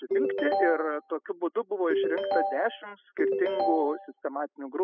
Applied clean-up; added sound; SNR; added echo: classical method spectral subtraction.